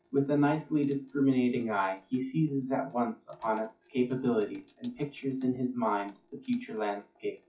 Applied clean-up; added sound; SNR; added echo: classical method WPE with log-MMSE.